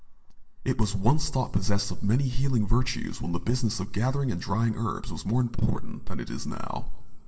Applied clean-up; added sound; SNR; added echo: none; none; none; reverberation time 2.0 s.